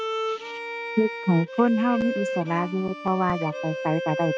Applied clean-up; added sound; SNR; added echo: none; Bowed string instrument; 6 dB; none.